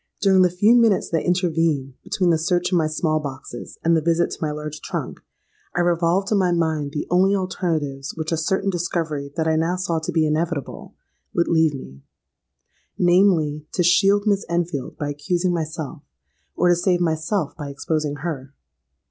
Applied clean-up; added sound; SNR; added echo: none; none; none; none.